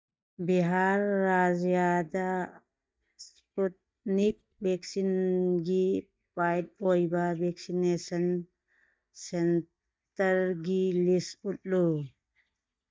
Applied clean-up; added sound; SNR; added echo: neural mask model DeepFilterNet 3.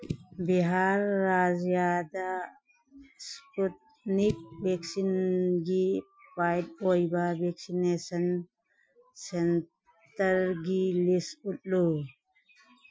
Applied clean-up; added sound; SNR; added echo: classical method Wiener filter.